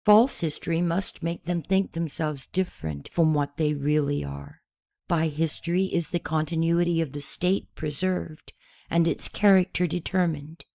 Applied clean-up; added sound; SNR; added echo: neural mask model DeepFilterNet 3.